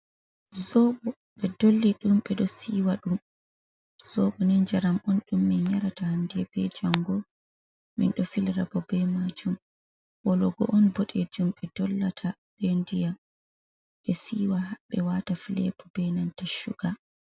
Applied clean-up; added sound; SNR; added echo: none; none; none; none.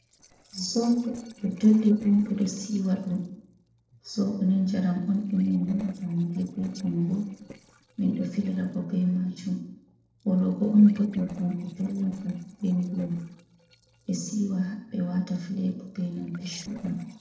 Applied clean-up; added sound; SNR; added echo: neural separator model SepFormer DNS4.